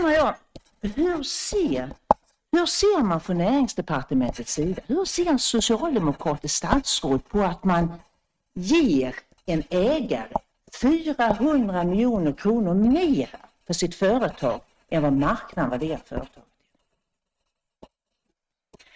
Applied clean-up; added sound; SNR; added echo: neural mask model RNNoise.